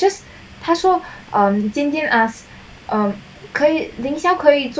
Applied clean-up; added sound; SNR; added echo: none; none; none; none.